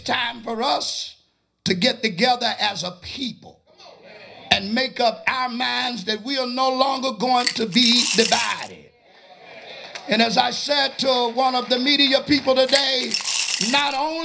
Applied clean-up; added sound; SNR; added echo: none; Coin (dropping) / Glass; 5 dB; reverberation time 0.5 s.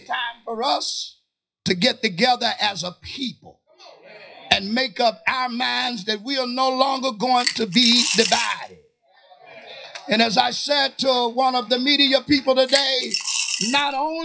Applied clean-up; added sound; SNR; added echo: classical method WPE with log-MMSE.